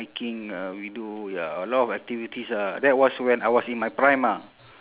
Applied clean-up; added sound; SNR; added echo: none; none; none; none.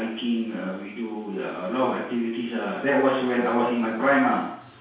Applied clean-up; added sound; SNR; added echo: none; none; none; reverberation time 0.6 s.